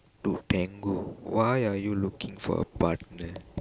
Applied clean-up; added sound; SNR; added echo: none; none; none; none.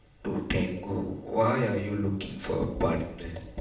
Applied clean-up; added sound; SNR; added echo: none; none; none; reverberation time 0.6 s.